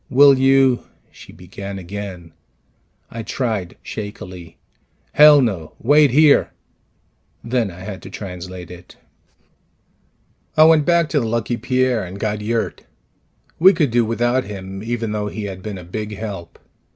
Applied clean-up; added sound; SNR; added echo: none; none; none; none.